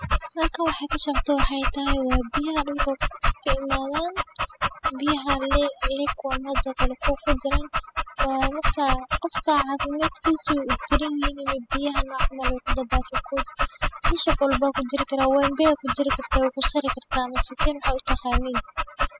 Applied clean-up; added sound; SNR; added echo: classical method spectral subtraction.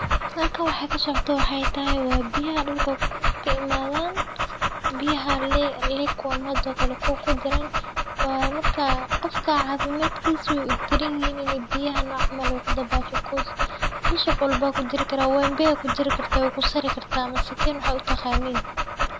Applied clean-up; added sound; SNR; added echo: none; Dog; -1 dB; none.